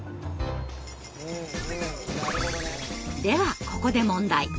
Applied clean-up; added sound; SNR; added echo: none; Drum kit; 11 dB; none.